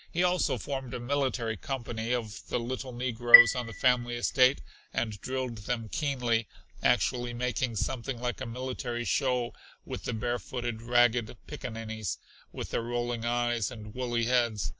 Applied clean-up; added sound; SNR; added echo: none; Chime; -4 dB; none.